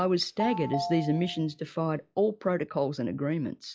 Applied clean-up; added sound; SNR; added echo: classical method log-MMSE.